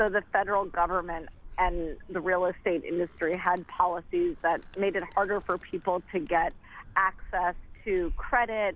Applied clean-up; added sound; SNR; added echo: none; Animal; 13 dB; none.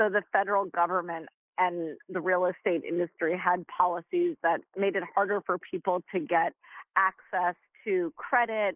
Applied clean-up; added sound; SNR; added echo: neural mask model Resemble Enhance denoiser.